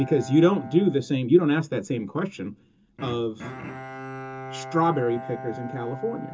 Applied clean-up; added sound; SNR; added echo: none; Bowed string instrument; 14 dB; reverberation time 0.2 s.